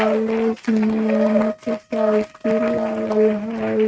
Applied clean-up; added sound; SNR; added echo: neural mask model RNNoise.